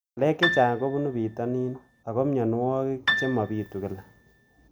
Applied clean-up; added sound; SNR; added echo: none; Piano; 5 dB; none.